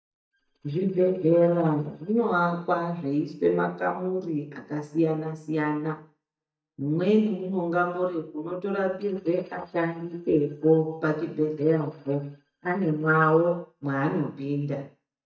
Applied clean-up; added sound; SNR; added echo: neural mask model DeepFilterNet 3.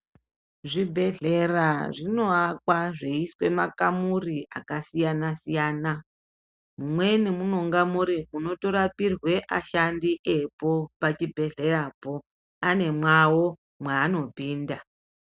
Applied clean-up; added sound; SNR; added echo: none; none; none; none.